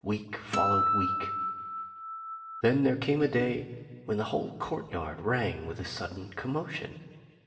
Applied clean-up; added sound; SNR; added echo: none; Acoustic guitar; -1 dB; reverberation time 1.7 s.